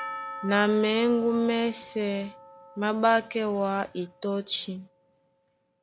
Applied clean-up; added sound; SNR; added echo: none; Percussion; 16 dB; none.